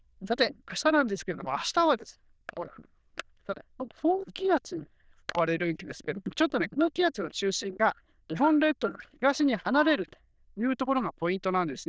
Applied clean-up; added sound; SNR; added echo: neural diffusion model UNIVERSE++.